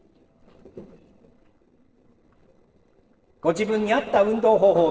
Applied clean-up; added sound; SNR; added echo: neural separator model SepFormer DNS4.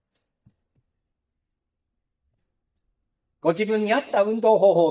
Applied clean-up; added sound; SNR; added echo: neural mask model DeepFilterNet 3.